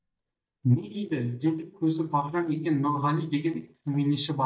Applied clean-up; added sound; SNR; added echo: neural mask model DeepFilterNet 3.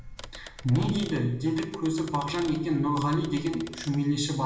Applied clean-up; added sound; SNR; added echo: none; Typewriter; 18 dB; reverberation time 0.9 s.